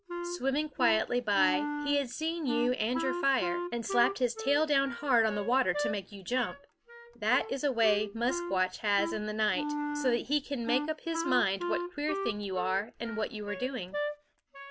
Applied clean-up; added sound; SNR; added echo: none; Wind instrument, woodwind instrument; 6 dB; none.